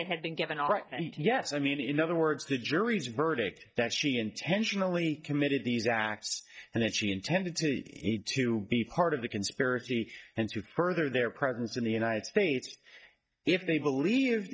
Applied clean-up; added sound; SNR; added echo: neural mask model DeepFilterNet 3.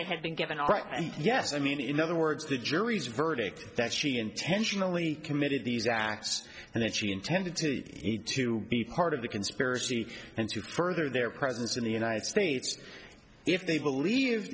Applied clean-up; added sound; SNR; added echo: none; none; none; none.